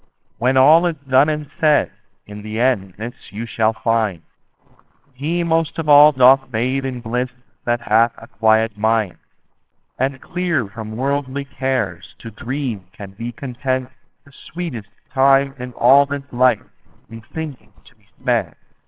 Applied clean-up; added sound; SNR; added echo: neural separator model SepFormer WHAMR!.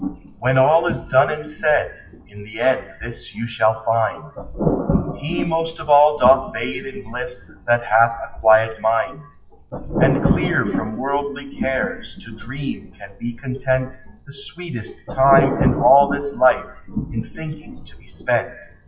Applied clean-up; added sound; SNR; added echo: classical method WPE with log-MMSE.